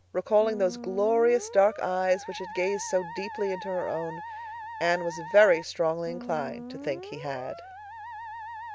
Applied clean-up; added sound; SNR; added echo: none; Musical instrument; 12 dB; none.